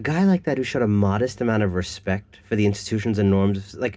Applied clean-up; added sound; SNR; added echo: none; none; none; reverberation time 0.3 s.